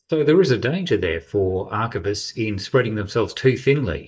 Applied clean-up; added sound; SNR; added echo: neural mask model DeepFilterNet 3.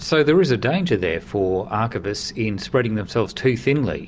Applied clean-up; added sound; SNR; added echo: none; none; none; none.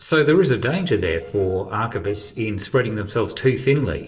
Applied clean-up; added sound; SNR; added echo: neural separator model SepFormer DNS4.